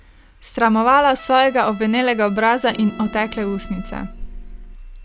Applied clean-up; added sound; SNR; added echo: none; Trumpet + Piano; 19 dB; none.